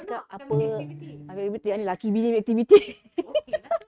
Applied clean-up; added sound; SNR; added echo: neural mask model RNNoise.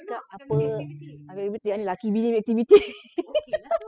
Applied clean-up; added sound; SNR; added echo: classical method spectral subtraction.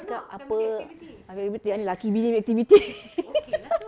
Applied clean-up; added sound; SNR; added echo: none; none; none; none.